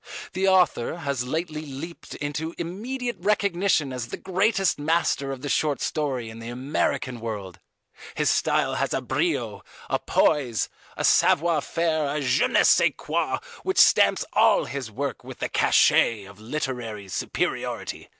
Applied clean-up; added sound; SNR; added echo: none; none; none; none.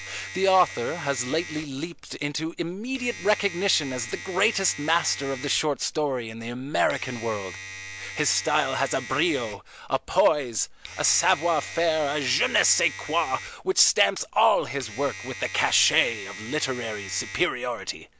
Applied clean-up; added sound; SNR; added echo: none; Domestic sounds, home sounds; 14 dB; none.